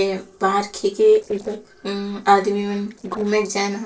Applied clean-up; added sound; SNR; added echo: neural separator model SepFormer DNS4.